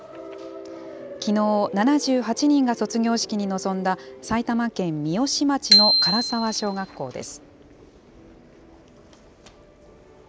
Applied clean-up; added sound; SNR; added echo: none; Bicycle bell; -1 dB; none.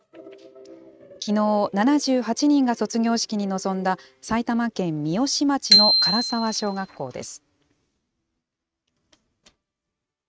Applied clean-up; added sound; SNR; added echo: neural mask model RNNoise.